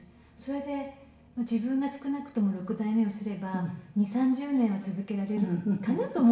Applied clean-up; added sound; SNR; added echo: none; none; none; reverberation time 0.7 s.